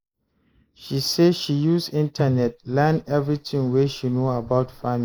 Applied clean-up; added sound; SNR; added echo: neural mask model Resemble Enhance denoiser.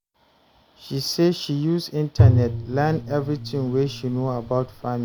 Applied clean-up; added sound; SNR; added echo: none; Bowed string instrument; -1 dB; none.